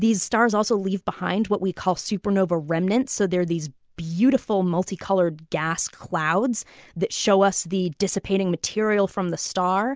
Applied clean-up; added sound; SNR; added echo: none; none; none; none.